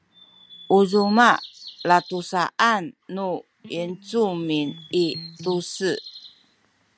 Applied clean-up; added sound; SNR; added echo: none; Bird vocalization, bird call, bird song + Electric guitar; 18 dB; none.